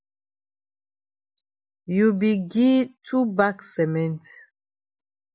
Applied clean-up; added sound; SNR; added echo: none; none; none; none.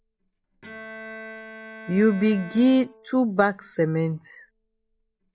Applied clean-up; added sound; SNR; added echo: none; Bowed string instrument; 18 dB; none.